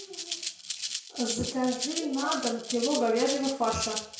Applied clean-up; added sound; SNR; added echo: none; Rattle (instrument); 6 dB; reverberation time 0.5 s.